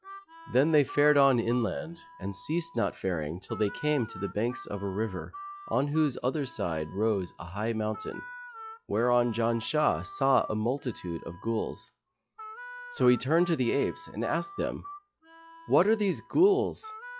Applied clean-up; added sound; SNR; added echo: classical method log-MMSE.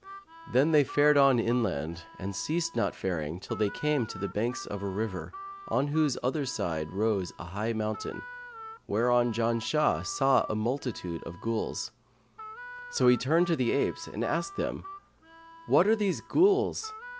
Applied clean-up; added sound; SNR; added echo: none; Harmonica; 17 dB; none.